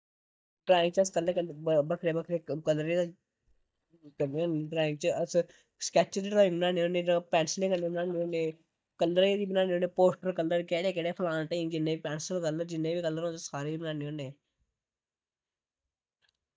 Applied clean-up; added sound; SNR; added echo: neural mask model DeepFilterNet 3.